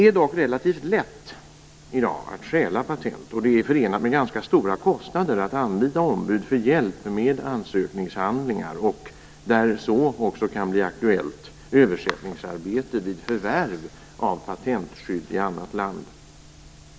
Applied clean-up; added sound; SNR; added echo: none; none; none; none.